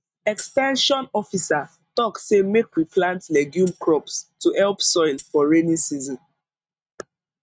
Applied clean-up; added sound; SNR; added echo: neural mask model RNNoise.